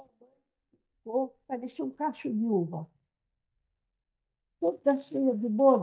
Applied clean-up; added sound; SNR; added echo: neural mask model DeepFilterNet 3.